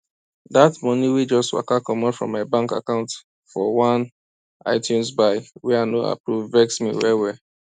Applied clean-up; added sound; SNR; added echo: none; none; none; none.